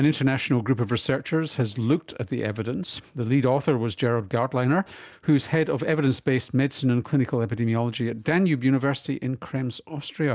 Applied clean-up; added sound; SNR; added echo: none; none; none; none.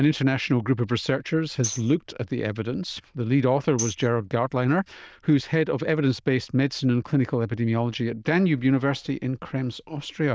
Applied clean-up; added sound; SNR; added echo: neural diffusion model UNIVERSE++.